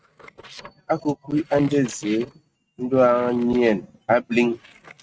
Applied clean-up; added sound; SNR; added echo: neural mask model RNNoise.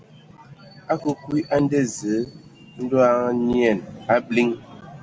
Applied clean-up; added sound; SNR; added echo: none; none; none; none.